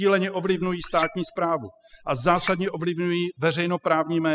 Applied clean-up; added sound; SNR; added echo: classical method spectral subtraction.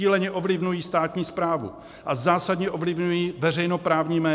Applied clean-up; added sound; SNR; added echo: none; none; none; none.